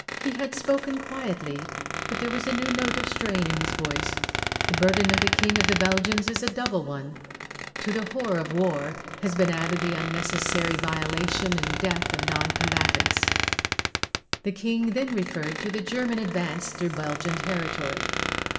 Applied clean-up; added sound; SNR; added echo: none; Squeak; 1 dB; reverberation time 2.0 s.